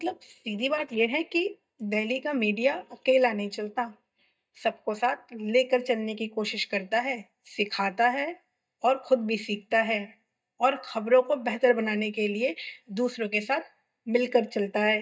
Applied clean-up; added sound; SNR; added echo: neural mask model DeepFilterNet 3.